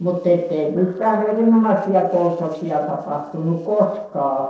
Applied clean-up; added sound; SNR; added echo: neural separator model SepFormer DNS4.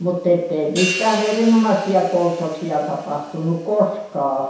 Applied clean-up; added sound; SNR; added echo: none; Hi-hat; 13 dB; reverberation time 0.7 s.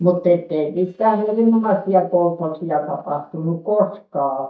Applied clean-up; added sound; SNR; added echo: neural mask model DeepFilterNet 3.